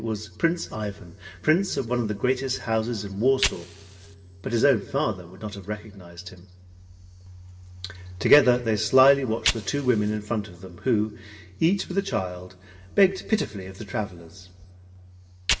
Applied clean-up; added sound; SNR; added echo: none; Fire; 13 dB; reverberation time 1.7 s.